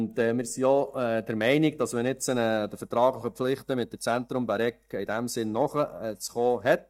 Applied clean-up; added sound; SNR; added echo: neural mask model DeepFilterNet 3.